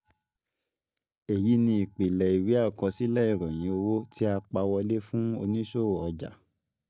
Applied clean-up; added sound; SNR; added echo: neural mask model DeepFilterNet 3.